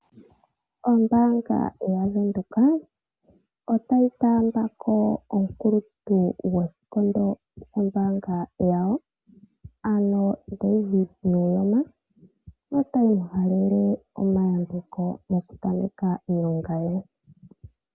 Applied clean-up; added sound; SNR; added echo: none; none; none; none.